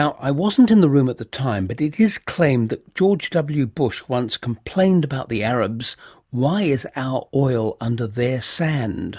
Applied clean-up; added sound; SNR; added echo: none; none; none; none.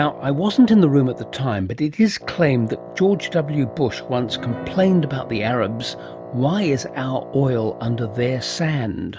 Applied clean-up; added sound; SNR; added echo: none; Wind instrument, woodwind instrument + Piano; 15 dB; none.